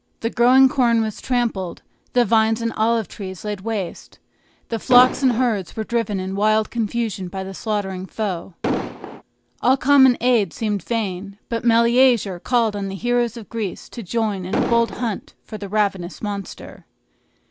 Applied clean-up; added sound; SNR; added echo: none; Explosion; 3 dB; none.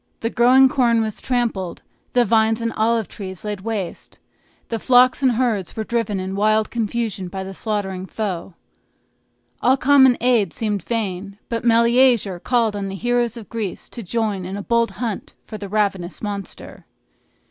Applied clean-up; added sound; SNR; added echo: none; none; none; none.